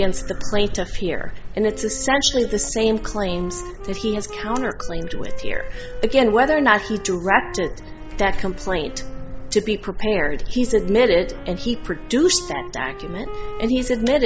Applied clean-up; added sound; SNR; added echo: none; Wind instrument, woodwind instrument; 17 dB; none.